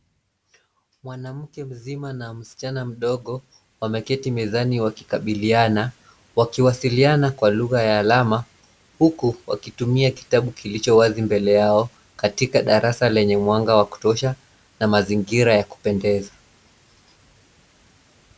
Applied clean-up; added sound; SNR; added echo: none; none; none; none.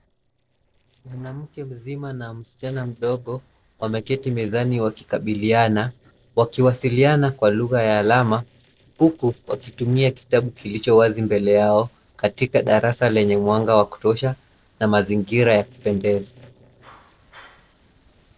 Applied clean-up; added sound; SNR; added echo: neural separator model SepFormer DNS4.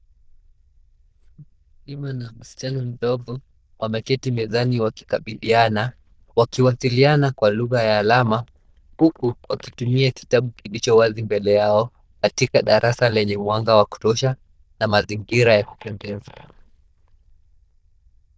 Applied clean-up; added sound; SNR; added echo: neural diffusion model UNIVERSE++.